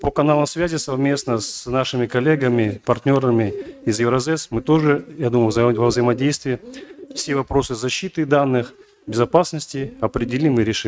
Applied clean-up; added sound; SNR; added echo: neural mask model RNNoise.